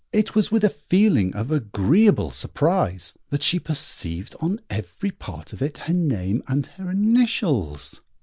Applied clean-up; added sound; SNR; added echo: none; none; none; none.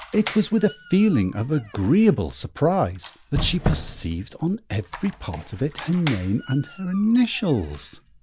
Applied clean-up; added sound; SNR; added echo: none; Squeak; 11 dB; none.